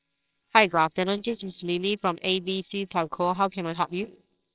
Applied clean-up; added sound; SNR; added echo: neural separator model SepFormer WHAMR!.